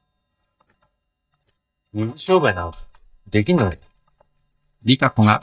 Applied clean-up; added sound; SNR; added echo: neural mask model DeepFilterNet 3.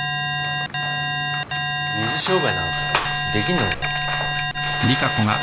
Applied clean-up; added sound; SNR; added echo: none; Alarm; -1 dB; none.